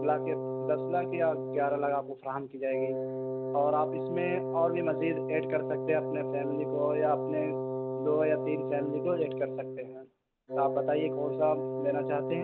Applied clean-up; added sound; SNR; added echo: none; Wind instrument, woodwind instrument; 2 dB; none.